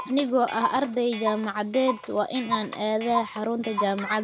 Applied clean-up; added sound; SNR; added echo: none; Clock; 8 dB; none.